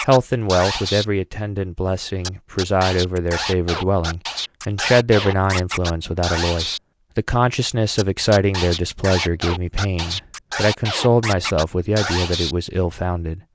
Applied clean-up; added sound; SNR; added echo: none; Scratching (performance technique); 9 dB; none.